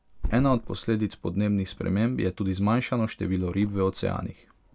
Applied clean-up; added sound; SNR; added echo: none; Thump, thud; 12 dB; none.